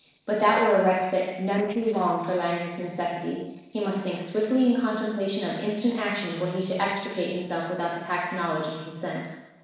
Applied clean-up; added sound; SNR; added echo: neural separator model SepFormer DNS4.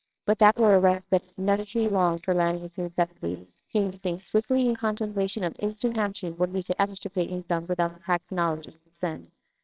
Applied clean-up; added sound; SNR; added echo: neural separator model SepFormer WHAMR!.